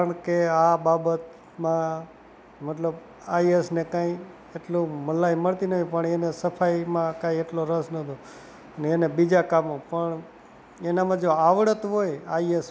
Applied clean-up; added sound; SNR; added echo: none; none; none; none.